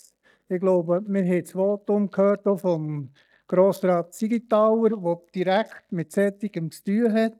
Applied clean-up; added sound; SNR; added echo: neural mask model DeepFilterNet 3.